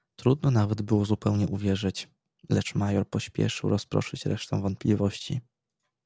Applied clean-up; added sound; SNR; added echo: none; none; none; none.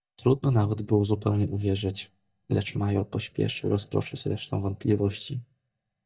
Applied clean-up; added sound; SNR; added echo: neural mask model DeepFilterNet 3.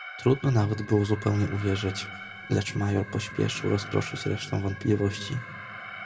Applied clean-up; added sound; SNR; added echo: none; Alarm; 14 dB; reverberation time 0.9 s.